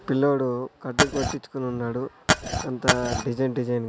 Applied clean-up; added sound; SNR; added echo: none; Glass; -3 dB; none.